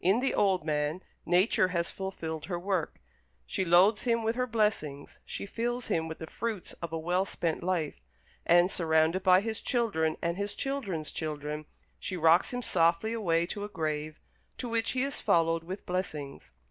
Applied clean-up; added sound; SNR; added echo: none; none; none; none.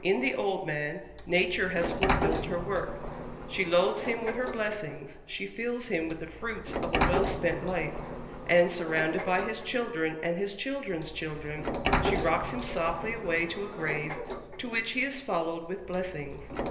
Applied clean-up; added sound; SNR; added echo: none; Sliding door; 4 dB; reverberation time 1.4 s.